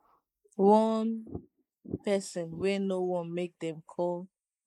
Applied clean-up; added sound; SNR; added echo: neural mask model Resemble Enhance denoiser.